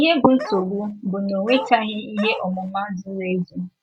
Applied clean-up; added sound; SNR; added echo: none; Bark; 11 dB; none.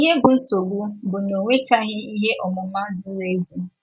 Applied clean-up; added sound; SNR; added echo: none; none; none; none.